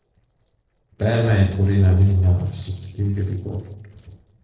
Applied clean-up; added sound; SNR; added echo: neural separator model SepFormer DNS4.